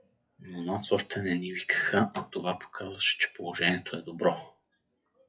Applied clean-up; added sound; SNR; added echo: classical method WPE with log-MMSE.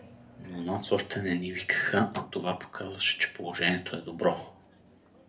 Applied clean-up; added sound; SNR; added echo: none; Microwave oven; 19 dB; reverberation time 0.3 s.